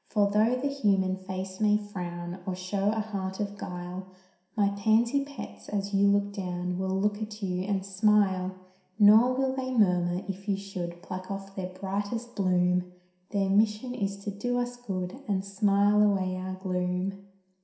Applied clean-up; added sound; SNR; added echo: none; none; none; reverberation time 0.7 s.